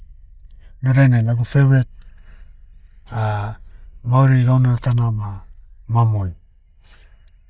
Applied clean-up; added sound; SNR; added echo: neural mask model DeepFilterNet 3.